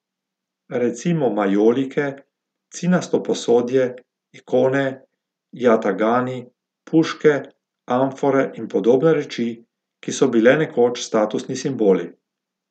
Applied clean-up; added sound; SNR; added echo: none; none; none; none.